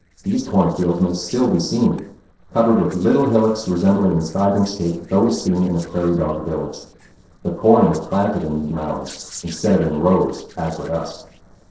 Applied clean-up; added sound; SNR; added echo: neural separator model SepFormer DNS4.